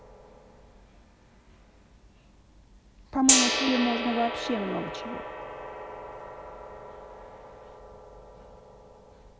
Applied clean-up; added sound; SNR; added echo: none; Gong; -1 dB; none.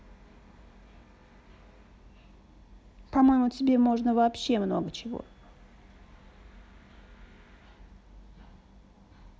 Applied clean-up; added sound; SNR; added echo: none; none; none; none.